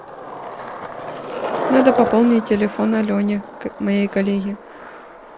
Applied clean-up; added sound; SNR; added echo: none; Skateboard; 7 dB; none.